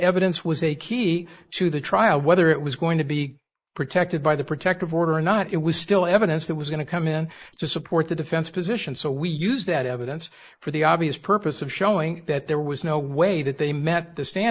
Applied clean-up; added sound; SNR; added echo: neural mask model Resemble Enhance denoiser.